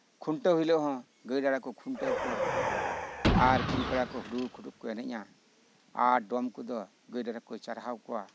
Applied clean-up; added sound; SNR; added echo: none; Car; 0 dB; none.